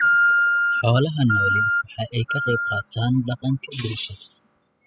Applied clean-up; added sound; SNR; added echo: classical method spectral subtraction.